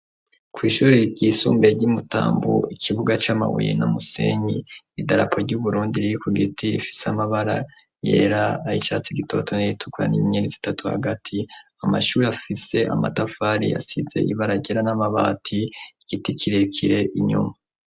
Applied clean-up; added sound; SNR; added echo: none; none; none; none.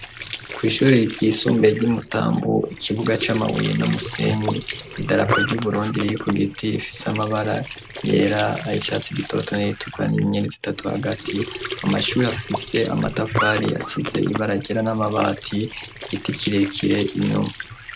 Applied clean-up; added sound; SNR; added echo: none; Squeak / Trickle, dribble / Sink (filling or washing); 8 dB; none.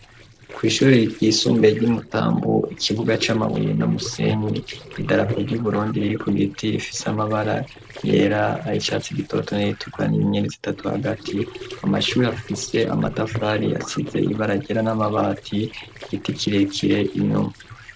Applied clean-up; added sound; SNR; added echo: neural separator model SepFormer DNS4.